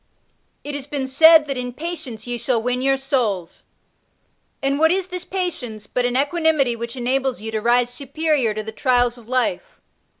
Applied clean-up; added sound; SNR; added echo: none; none; none; none.